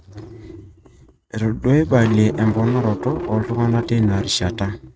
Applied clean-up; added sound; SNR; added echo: neural mask model RNNoise.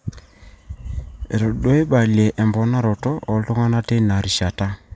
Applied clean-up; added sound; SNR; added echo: none; none; none; none.